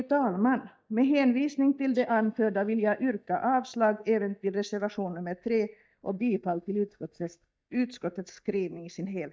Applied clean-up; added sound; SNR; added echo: neural mask model DeepFilterNet 3.